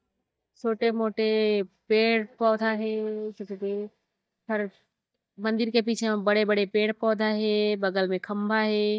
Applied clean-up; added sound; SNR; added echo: neural mask model DeepFilterNet 3.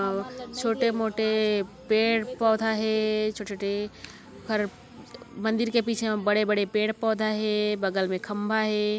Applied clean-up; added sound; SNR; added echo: none; none; none; none.